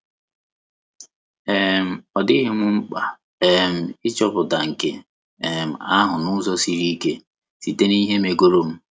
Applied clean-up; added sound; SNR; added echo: none; none; none; none.